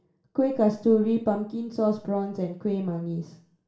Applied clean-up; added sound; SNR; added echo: none; none; none; reverberation time 0.4 s.